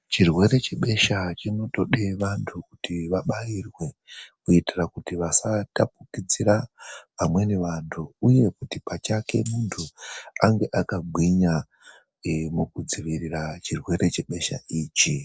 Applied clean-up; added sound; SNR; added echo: neural separator model SepFormer DNS4.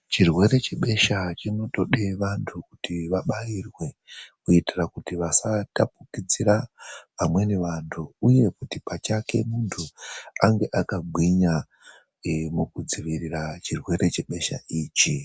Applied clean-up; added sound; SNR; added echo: none; none; none; none.